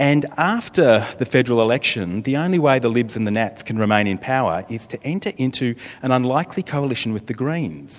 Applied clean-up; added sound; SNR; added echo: none; none; none; none.